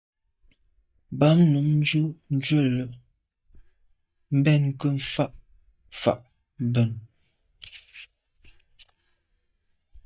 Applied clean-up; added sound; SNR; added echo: neural mask model DeepFilterNet 3.